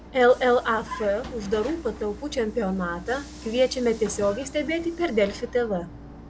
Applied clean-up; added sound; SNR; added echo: none; Vehicle; 15 dB; none.